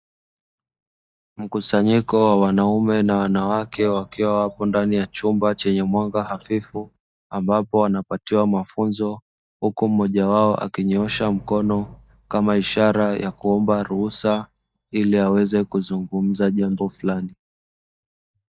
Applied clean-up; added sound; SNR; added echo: neural mask model DeepFilterNet 3.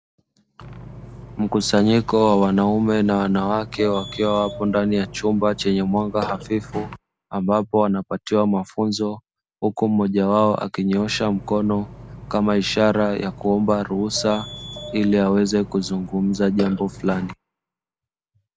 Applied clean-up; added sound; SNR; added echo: none; Burping, eructation; 17 dB; none.